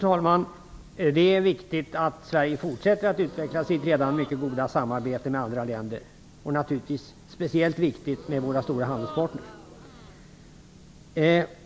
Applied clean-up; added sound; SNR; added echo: none; Gasp; 18 dB; none.